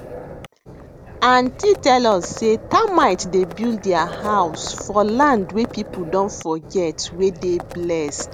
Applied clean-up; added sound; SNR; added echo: none; Livestock, farm animals, working animals; 15 dB; none.